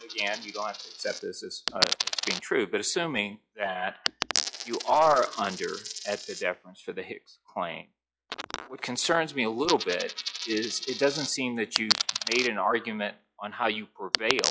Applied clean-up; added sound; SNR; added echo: classical method log-MMSE.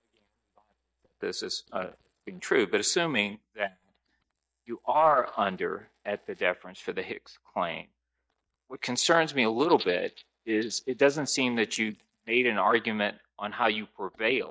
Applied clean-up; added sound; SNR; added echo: neural mask model DeepFilterNet 3.